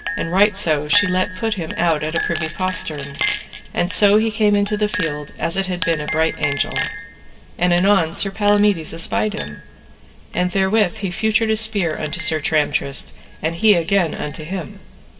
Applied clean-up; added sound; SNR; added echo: none; Chink, clink; 11 dB; reverberation time 1.3 s.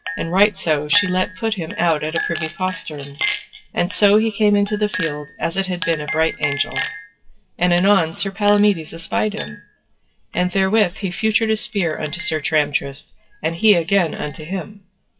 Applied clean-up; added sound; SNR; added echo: classical method WPE with log-MMSE.